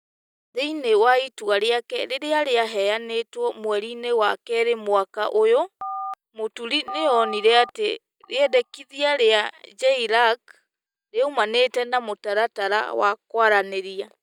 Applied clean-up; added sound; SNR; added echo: neural mask model DeepFilterNet 3.